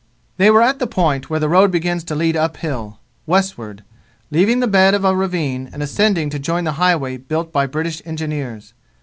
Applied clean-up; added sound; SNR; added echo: none; none; none; none.